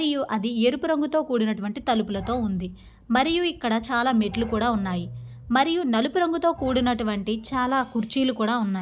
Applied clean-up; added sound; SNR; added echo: none; Bowed string instrument; 18 dB; none.